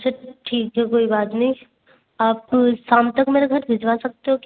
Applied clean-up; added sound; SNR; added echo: none; none; none; none.